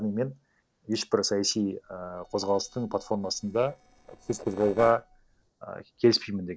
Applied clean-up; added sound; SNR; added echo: neural separator model SepFormer DNS4.